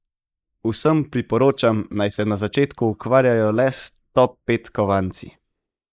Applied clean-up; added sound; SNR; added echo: neural mask model Resemble Enhance denoiser.